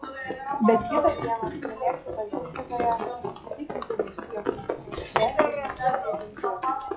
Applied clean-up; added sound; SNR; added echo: classical method log-MMSE.